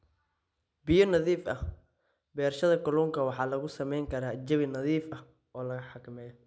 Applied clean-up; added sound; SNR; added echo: none; none; none; none.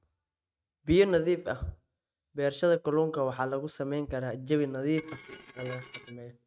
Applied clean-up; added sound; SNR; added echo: neural mask model RNNoise.